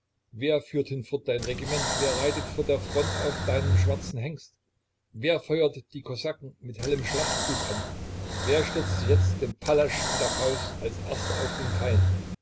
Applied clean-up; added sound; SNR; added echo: none; Breathing; -2 dB; none.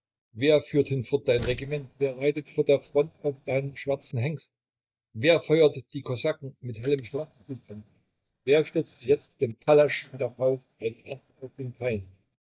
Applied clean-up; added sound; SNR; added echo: neural mask model DeepFilterNet 3.